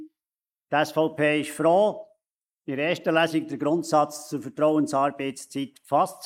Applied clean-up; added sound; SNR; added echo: neural mask model Resemble Enhance denoiser.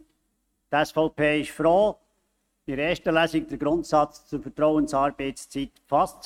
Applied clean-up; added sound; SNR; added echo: neural mask model RNNoise.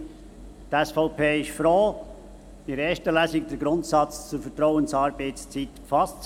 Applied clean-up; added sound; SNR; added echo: none; Engine; 20 dB; none.